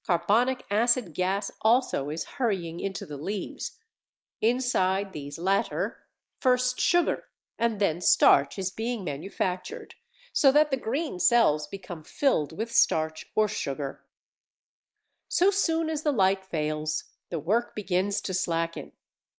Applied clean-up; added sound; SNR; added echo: neural mask model Resemble Enhance denoiser.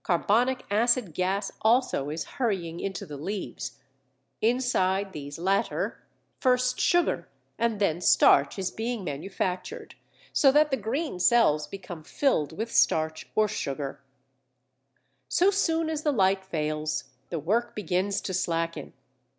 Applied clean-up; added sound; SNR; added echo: none; none; none; none.